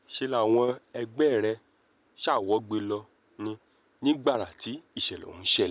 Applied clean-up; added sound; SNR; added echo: none; none; none; none.